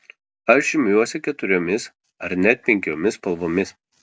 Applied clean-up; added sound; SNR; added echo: none; none; none; none.